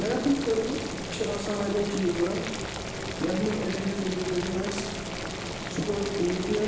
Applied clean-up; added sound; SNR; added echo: none; Boiling; 5 dB; reverberation time 0.9 s.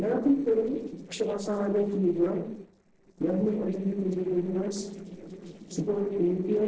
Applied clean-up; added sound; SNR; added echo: neural separator model SepFormer DNS4.